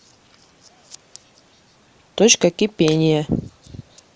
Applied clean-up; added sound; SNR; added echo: none; Shatter; 16 dB; none.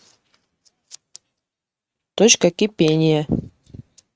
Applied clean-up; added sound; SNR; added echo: neural mask model RNNoise.